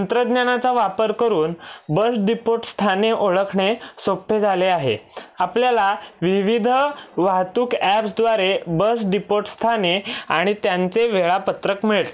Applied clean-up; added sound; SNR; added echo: none; none; none; none.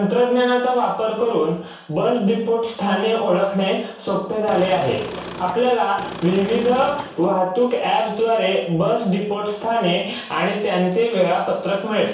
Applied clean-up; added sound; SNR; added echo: none; Engine / Car; 12 dB; reverberation time 0.7 s.